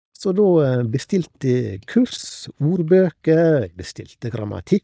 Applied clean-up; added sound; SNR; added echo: neural mask model DeepFilterNet 3.